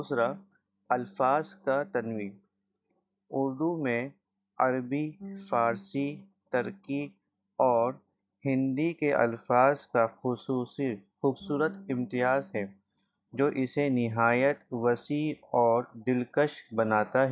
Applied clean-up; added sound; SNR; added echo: neural mask model DeepFilterNet 3.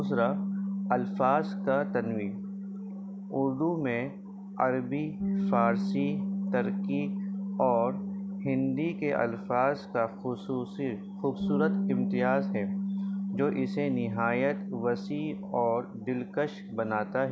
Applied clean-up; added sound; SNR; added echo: none; Bass guitar; 3 dB; none.